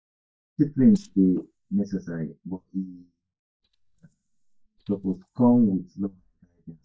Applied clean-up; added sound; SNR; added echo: neural mask model DeepFilterNet 3.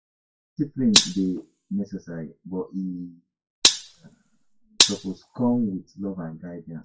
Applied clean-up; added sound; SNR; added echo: classical method WPE with log-MMSE.